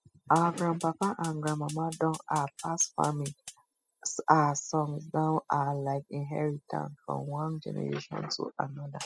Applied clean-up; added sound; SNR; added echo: classical method spectral subtraction.